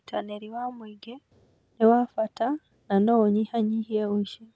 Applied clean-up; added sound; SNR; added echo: none; none; none; none.